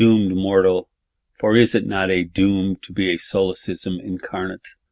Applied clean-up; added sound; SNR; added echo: none; none; none; none.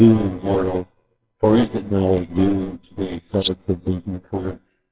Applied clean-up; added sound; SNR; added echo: neural separator model SepFormer WHAMR!.